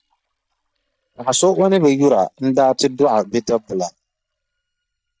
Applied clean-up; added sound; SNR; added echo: neural mask model DeepFilterNet 3.